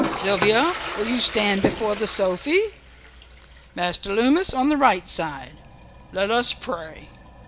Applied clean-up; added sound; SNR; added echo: none; Toilet flush; 10 dB; none.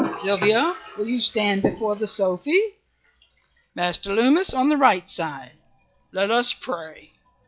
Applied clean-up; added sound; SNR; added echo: classical method log-MMSE.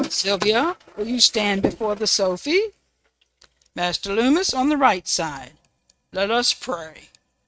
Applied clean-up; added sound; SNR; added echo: neural mask model RNNoise.